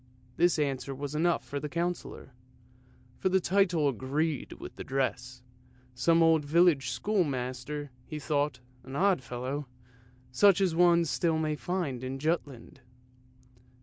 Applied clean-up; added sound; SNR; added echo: none; none; none; none.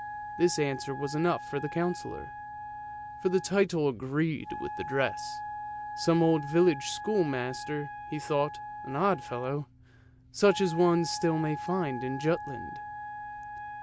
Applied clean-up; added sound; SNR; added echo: none; Wind instrument, woodwind instrument; 10 dB; none.